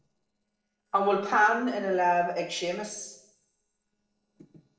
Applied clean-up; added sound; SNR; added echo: neural separator model SepFormer DNS4.